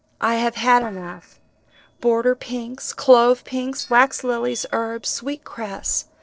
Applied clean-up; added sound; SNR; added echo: neural separator model SepFormer DNS4.